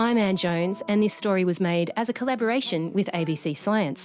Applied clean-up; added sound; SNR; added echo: none; none; none; none.